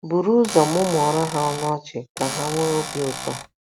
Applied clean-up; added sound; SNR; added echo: none; Cupboard open or close / Door; 9 dB; none.